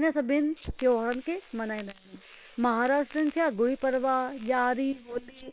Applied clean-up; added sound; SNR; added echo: neural separator model SepFormer WHAM!.